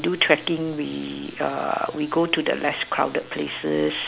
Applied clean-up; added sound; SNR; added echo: none; none; none; none.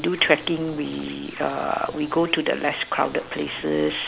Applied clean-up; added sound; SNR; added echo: none; Scratching (performance technique); 19 dB; none.